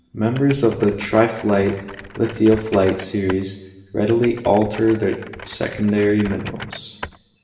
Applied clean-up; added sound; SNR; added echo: none; Typing; 17 dB; reverberation time 0.9 s.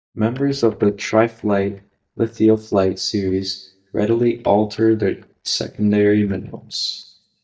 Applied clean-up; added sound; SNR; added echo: neural mask model DeepFilterNet 3.